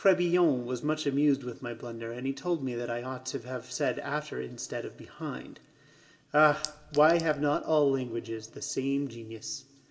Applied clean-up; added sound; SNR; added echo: none; Chink, clink; 14 dB; reverberation time 1.9 s.